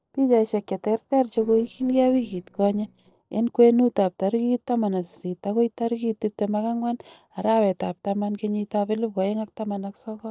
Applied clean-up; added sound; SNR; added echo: neural separator model SepFormer DNS4.